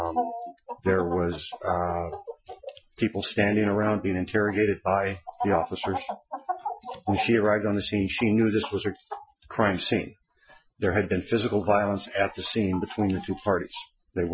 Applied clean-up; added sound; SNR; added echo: classical method Wiener filter.